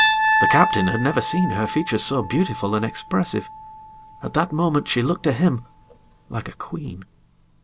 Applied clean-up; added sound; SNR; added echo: none; Piano; 4 dB; none.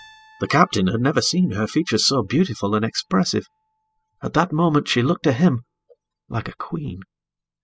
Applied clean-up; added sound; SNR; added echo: classical method spectral subtraction.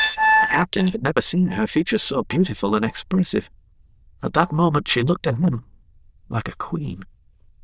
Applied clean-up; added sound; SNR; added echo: neural diffusion model UNIVERSE++.